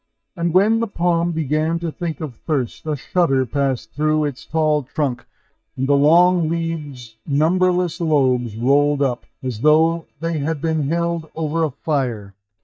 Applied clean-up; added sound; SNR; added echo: neural mask model DeepFilterNet 3.